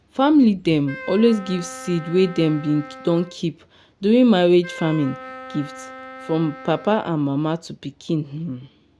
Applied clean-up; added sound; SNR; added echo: none; Wind instrument, woodwind instrument; 17 dB; none.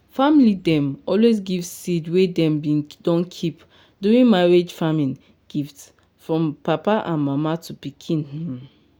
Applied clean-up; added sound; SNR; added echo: none; none; none; none.